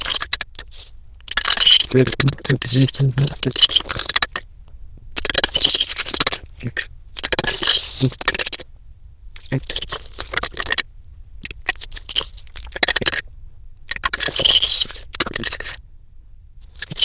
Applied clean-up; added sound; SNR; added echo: neural diffusion model UNIVERSE++.